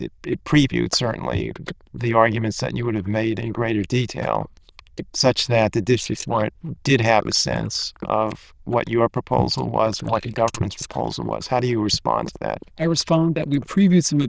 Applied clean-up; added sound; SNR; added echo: neural diffusion model UNIVERSE++.